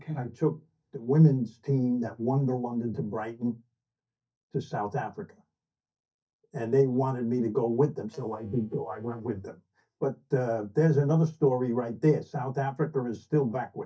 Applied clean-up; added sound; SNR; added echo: neural mask model DeepFilterNet 3.